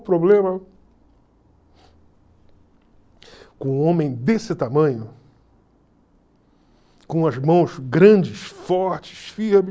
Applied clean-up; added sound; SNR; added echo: none; none; none; none.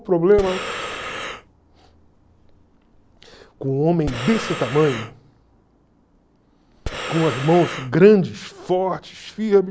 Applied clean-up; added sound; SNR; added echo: none; Breathing; 9 dB; none.